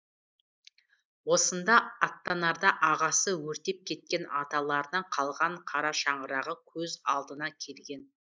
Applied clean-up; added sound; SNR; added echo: neural mask model Resemble Enhance denoiser.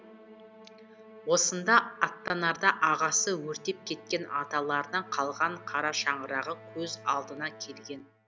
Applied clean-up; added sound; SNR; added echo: none; Musical instrument; 20 dB; none.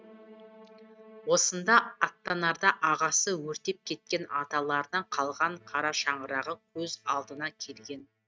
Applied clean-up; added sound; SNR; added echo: neural mask model RNNoise.